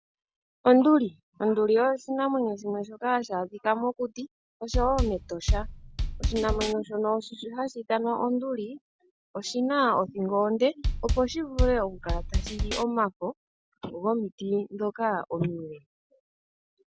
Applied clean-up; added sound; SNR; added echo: none; Drum kit; 0 dB; none.